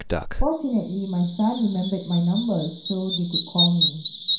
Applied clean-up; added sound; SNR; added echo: none; Bird vocalization, bird call, bird song; 0 dB; reverberation time 0.5 s.